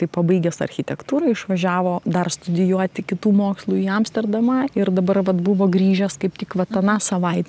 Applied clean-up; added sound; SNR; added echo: none; none; none; none.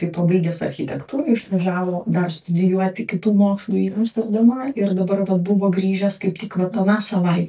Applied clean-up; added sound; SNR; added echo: neural mask model DeepFilterNet 3.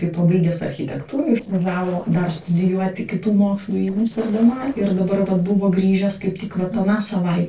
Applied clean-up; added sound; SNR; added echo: neural separator model SepFormer DNS4.